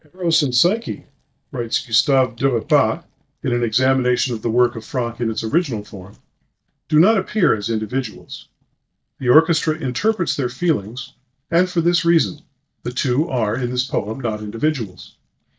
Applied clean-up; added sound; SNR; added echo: neural mask model DeepFilterNet 3.